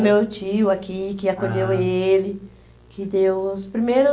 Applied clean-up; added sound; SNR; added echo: none; none; none; none.